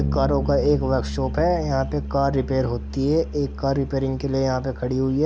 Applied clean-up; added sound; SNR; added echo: none; Bass guitar; 7 dB; none.